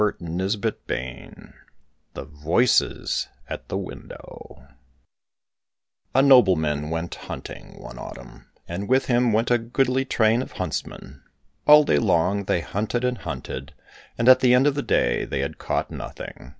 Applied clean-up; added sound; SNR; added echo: none; none; none; none.